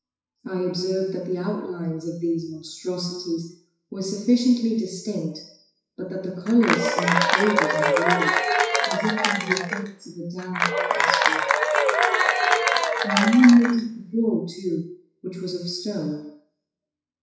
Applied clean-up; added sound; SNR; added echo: classical method WPE with log-MMSE.